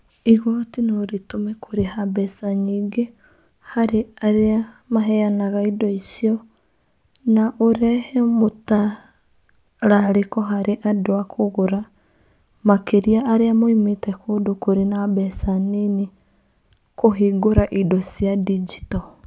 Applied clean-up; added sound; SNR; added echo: none; none; none; none.